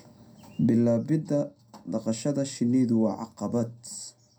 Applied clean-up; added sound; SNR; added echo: none; none; none; reverberation time 0.2 s.